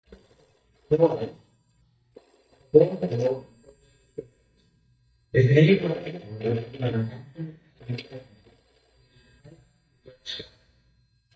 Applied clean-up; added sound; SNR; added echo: neural mask model DeepFilterNet 3.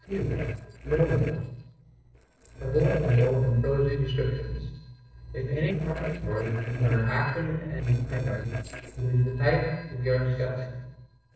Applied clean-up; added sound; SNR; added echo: neural separator model SepFormer DNS4.